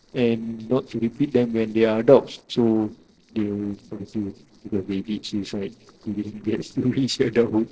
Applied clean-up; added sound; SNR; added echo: neural separator model SepFormer DNS4.